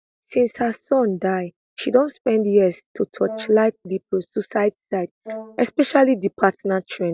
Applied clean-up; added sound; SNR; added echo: neural separator model SepFormer DNS4.